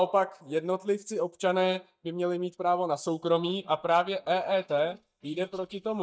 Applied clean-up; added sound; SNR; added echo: neural mask model DeepFilterNet 3.